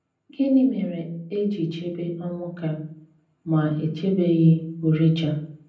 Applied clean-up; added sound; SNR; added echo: none; none; none; reverberation time 0.6 s.